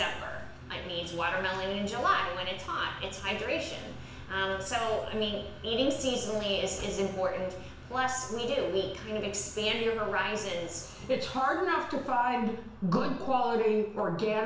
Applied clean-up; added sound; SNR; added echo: none; none; none; reverberation time 0.7 s.